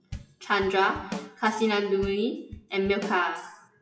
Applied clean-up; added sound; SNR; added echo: classical method WPE with log-MMSE.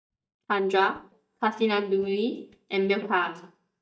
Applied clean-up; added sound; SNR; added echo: neural mask model DeepFilterNet 3.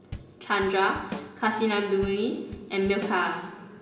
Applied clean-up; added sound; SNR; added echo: none; Drum kit; 14 dB; reverberation time 2.7 s.